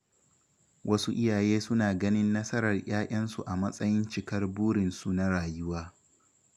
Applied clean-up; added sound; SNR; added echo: none; none; none; none.